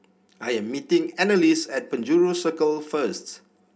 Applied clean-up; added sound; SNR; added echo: none; none; none; reverberation time 0.3 s.